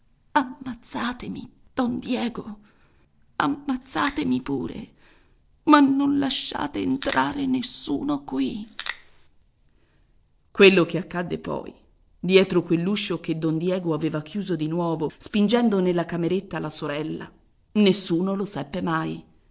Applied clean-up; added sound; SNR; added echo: neural separator model SepFormer DNS4.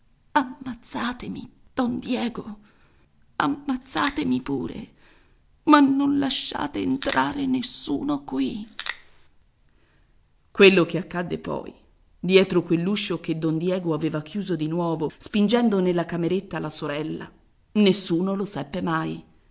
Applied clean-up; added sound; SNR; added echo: none; Crackle; 13 dB; none.